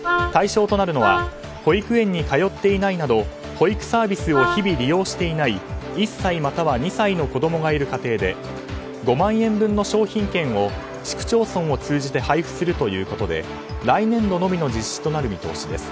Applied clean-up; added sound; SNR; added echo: none; Wind instrument, woodwind instrument; 4 dB; none.